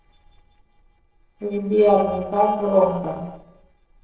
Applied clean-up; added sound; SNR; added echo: neural separator model SepFormer DNS4.